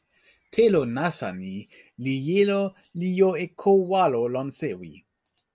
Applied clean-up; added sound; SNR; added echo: none; none; none; none.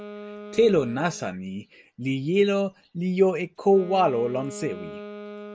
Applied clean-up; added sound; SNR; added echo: none; Wind instrument, woodwind instrument; 16 dB; none.